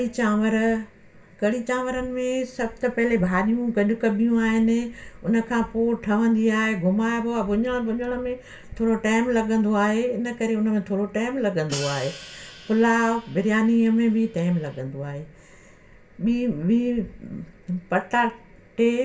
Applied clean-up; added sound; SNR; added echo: none; Hi-hat; 17 dB; reverberation time 0.2 s.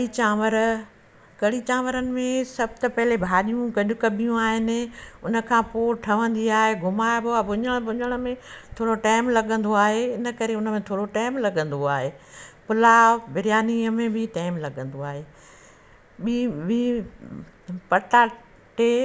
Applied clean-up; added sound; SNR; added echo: none; none; none; none.